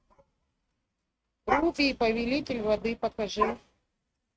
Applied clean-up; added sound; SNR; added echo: neural mask model RNNoise.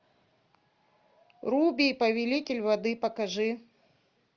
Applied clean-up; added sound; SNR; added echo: none; none; none; none.